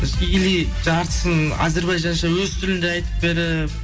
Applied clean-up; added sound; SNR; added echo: none; none; none; reverberation time 1.0 s.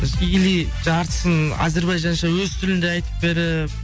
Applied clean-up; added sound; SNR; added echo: none; none; none; none.